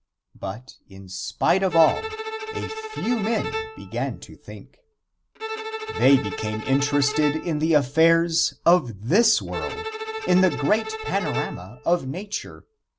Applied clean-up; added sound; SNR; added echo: none; Bowed string instrument; 9 dB; none.